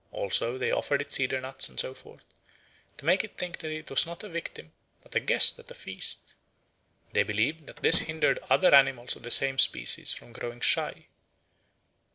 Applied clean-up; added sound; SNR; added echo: neural separator model SepFormer DNS4.